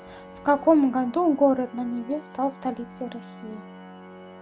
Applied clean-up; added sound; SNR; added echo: none; Organ; 18 dB; none.